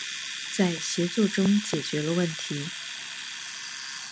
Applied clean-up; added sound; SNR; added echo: none; Domestic sounds, home sounds; 7 dB; none.